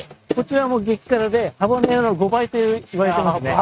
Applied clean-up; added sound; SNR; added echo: neural mask model RNNoise.